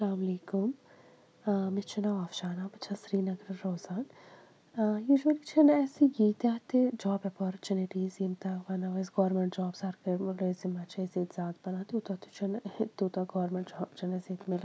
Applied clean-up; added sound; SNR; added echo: none; none; none; none.